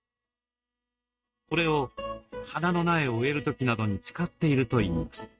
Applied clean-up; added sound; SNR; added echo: neural mask model RNNoise.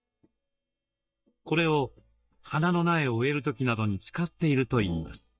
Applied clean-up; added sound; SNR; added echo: neural mask model DeepFilterNet 3.